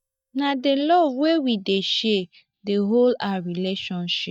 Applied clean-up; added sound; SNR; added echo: neural mask model DeepFilterNet 3.